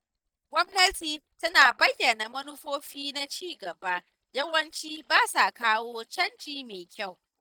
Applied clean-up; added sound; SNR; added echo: neural mask model DeepFilterNet 3.